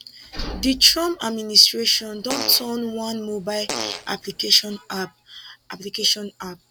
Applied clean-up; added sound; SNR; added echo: none; Fart; 10 dB; none.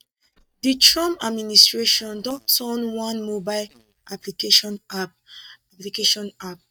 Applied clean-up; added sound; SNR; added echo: neural mask model DeepFilterNet 3.